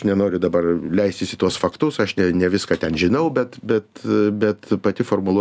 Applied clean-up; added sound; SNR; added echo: none; none; none; none.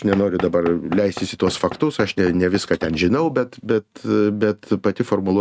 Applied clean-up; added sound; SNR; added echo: neural mask model RNNoise.